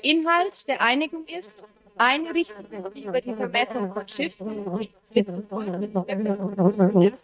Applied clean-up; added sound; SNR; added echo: neural mask model DeepFilterNet 3.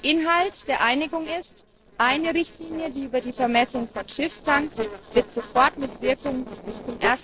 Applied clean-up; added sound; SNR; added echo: neural separator model SepFormer DNS4.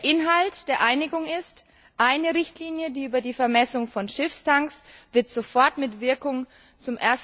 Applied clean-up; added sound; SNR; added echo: none; none; none; none.